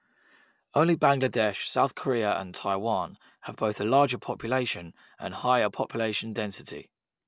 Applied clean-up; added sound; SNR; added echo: none; none; none; none.